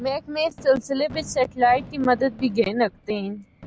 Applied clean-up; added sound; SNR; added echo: none; Fireworks; 20 dB; none.